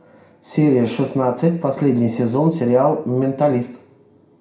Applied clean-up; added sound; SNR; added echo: none; none; none; reverberation time 0.4 s.